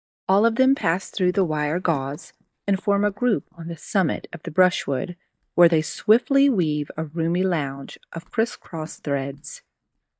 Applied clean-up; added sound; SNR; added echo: neural mask model DeepFilterNet 3.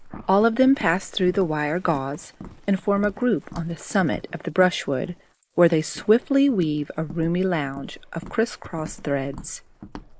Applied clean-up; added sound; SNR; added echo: neural mask model Resemble Enhance denoiser.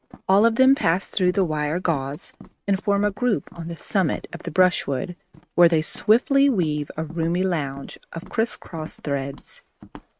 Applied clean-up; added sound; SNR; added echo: neural mask model RNNoise.